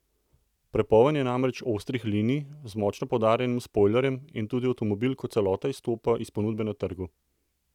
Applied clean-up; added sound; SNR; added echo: none; none; none; none.